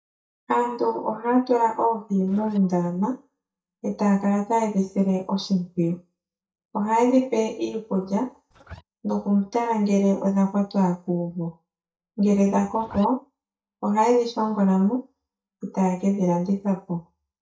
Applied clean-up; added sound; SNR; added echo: neural mask model DeepFilterNet 3.